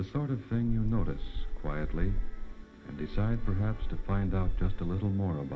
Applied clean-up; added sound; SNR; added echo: none; Meow; -1 dB; reverberation time 0.6 s.